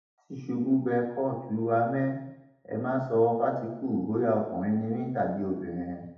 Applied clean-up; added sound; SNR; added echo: none; none; none; reverberation time 0.8 s.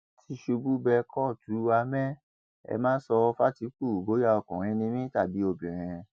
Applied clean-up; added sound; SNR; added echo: none; none; none; none.